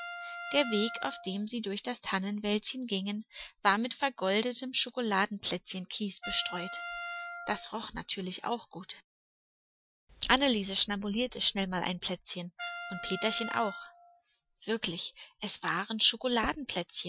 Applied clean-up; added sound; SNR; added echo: classical method Wiener filter.